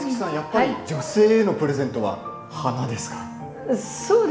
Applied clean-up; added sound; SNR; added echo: none; none; none; reverberation time 0.7 s.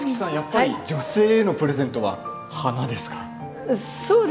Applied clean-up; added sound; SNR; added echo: none; none; none; none.